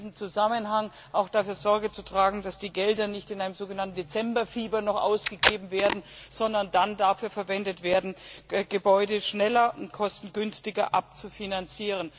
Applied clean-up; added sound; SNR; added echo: none; Packing tape, duct tape; 1 dB; none.